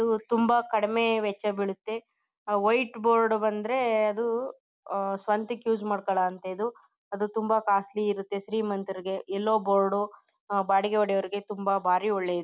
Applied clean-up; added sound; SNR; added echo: none; none; none; none.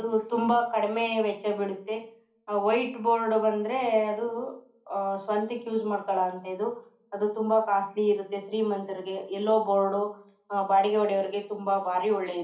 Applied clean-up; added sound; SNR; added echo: none; none; none; reverberation time 0.4 s.